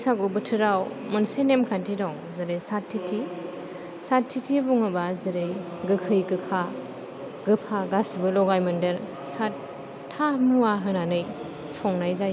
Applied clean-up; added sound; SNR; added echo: none; none; none; none.